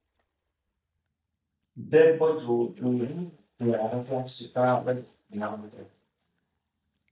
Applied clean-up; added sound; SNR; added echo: neural mask model DeepFilterNet 3.